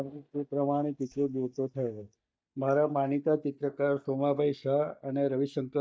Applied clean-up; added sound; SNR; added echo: neural mask model DeepFilterNet 3.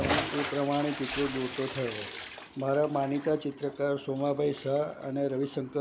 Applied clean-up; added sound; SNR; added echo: none; Bathtub (filling or washing) / Splash, splatter; 8 dB; none.